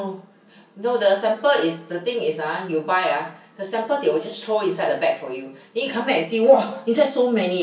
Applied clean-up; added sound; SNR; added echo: none; none; none; reverberation time 0.3 s.